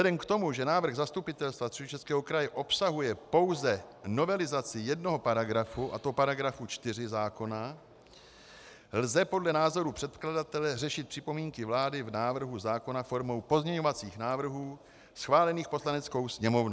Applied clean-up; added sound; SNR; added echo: none; none; none; none.